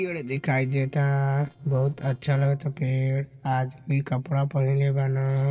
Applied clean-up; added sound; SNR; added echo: neural separator model SepFormer DNS4.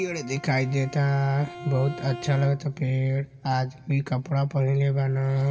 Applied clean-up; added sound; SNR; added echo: none; Bowed string instrument; 19 dB; reverberation time 1.9 s.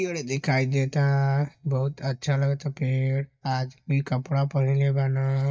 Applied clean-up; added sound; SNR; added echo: neural mask model DeepFilterNet 3.